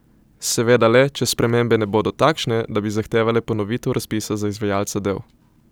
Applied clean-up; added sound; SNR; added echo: none; none; none; none.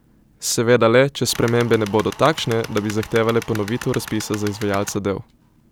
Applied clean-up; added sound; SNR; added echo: none; Tools; 15 dB; none.